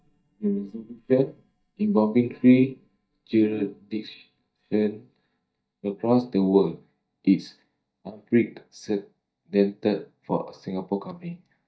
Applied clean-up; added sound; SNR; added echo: neural mask model DeepFilterNet 3.